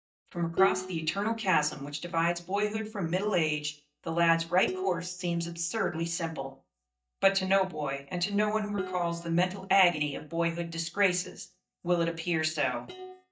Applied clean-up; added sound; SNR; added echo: neural mask model DeepFilterNet 3.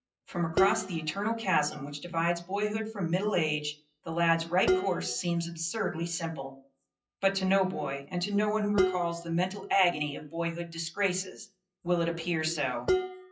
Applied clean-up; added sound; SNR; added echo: classical method WPE with log-MMSE.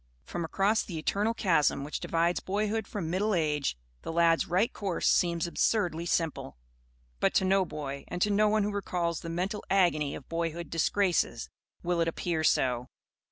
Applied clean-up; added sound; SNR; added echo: none; none; none; none.